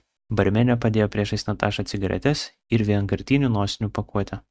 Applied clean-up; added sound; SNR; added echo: none; none; none; none.